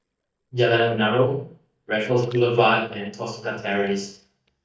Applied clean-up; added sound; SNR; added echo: neural mask model DeepFilterNet 3.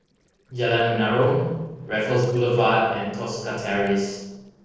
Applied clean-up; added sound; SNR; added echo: neural separator model SepFormer DNS4.